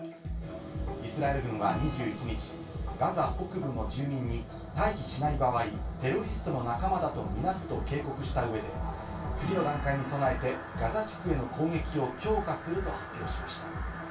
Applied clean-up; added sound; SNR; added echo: none; Acoustic guitar / Strum; 18 dB; reverberation time 0.2 s.